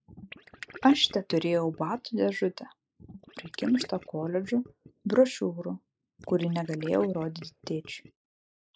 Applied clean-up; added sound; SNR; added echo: neural mask model Resemble Enhance denoiser.